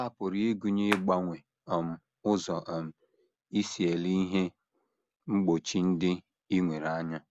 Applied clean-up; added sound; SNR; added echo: none; Clapping; 3 dB; none.